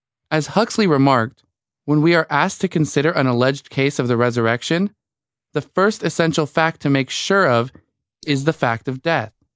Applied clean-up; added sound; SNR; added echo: neural mask model Resemble Enhance denoiser.